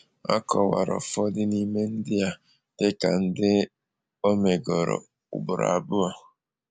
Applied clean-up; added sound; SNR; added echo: none; none; none; none.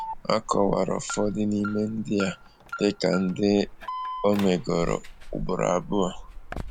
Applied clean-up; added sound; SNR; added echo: none; Alarm; 11 dB; none.